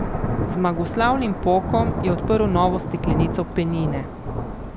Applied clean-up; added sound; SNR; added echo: none; Thunder / Rain; 3 dB; none.